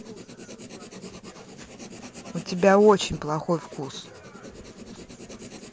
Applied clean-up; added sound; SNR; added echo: none; Writing; 16 dB; none.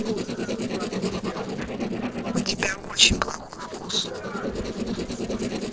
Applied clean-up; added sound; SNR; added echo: neural separator model SepFormer DNS4.